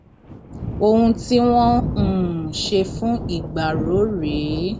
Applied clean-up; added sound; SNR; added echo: none; Thunder; 7 dB; none.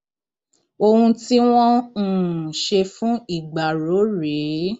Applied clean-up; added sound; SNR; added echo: none; none; none; none.